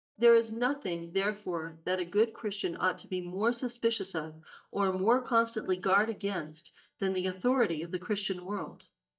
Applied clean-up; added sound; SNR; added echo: neural mask model DeepFilterNet 3.